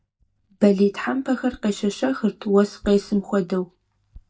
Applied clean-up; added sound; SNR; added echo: neural mask model DeepFilterNet 3.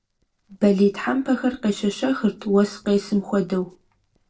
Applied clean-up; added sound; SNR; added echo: neural separator model SepFormer DNS4.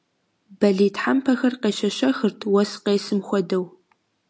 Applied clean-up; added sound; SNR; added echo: none; none; none; none.